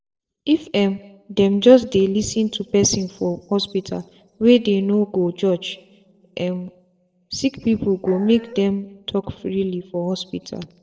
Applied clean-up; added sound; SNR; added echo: neural separator model SepFormer DNS4.